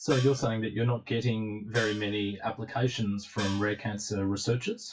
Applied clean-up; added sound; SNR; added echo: classical method WPE with log-MMSE.